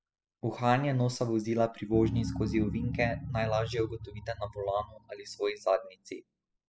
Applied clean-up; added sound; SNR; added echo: classical method spectral subtraction.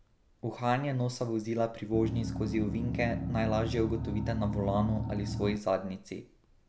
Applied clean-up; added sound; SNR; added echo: none; Engine; 2 dB; none.